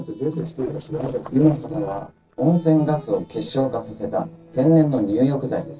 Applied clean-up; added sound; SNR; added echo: neural separator model SepFormer DNS4.